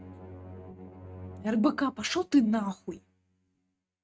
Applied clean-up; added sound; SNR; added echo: neural mask model RNNoise.